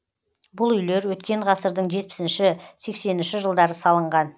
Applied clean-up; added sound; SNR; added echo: none; none; none; none.